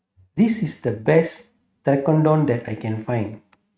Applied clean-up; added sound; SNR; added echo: neural mask model RNNoise.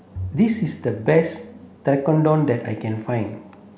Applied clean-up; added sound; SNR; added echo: none; Bowed string instrument; 17 dB; none.